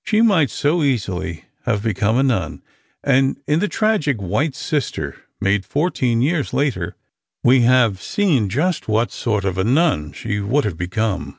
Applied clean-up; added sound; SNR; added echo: none; none; none; none.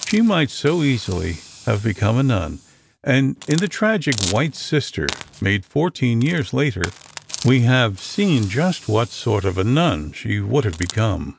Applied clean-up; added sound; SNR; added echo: none; Hiss; 17 dB; none.